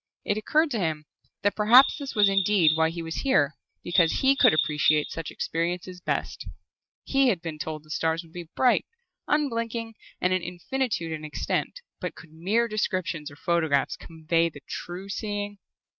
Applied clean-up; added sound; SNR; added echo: neural mask model RNNoise.